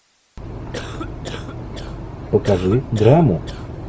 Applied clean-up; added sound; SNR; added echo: none; Cough; 15 dB; none.